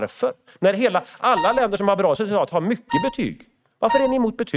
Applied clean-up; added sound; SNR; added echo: neural mask model RNNoise.